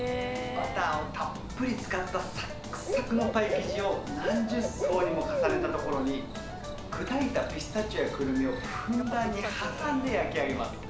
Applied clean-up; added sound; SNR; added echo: none; Cricket / Bird; 5 dB; none.